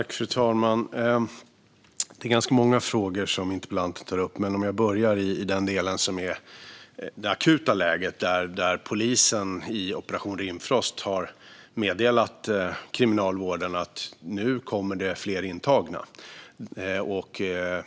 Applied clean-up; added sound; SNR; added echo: none; none; none; none.